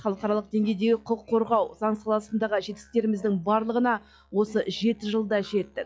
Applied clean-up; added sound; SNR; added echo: classical method log-MMSE.